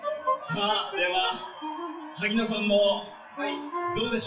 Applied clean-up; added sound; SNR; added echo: classical method WPE with log-MMSE.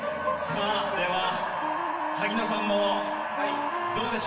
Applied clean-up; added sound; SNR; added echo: none; Wind instrument, woodwind instrument; 7 dB; reverberation time 1.4 s.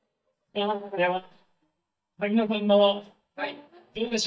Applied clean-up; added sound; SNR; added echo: neural mask model DeepFilterNet 3.